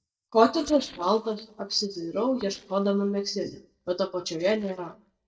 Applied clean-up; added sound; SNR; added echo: neural mask model DeepFilterNet 3.